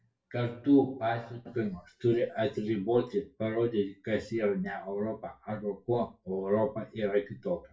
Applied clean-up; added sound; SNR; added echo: none; none; none; reverberation time 0.2 s.